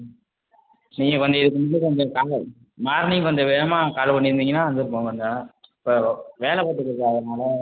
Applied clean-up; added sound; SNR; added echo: none; none; none; none.